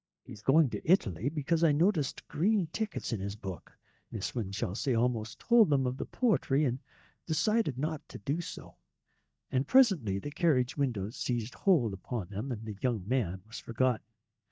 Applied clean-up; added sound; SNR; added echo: neural mask model DeepFilterNet 3.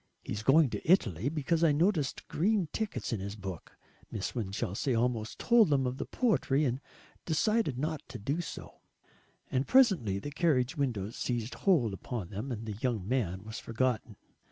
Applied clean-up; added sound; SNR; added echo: none; none; none; none.